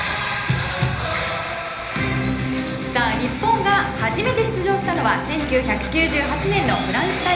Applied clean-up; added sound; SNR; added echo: none; Sawing; 19 dB; reverberation time 1.0 s.